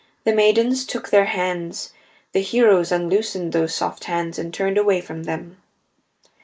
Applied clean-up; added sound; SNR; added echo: neural mask model Resemble Enhance denoiser.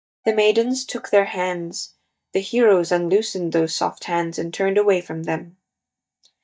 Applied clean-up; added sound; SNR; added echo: neural mask model DeepFilterNet 3.